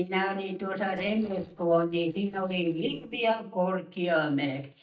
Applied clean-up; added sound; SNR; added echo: neural mask model DeepFilterNet 3.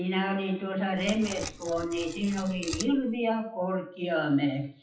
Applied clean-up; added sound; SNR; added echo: classical method WPE with log-MMSE.